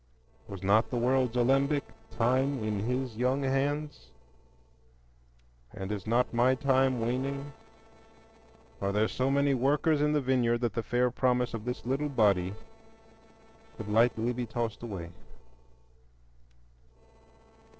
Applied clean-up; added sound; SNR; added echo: neural separator model SepFormer DNS4.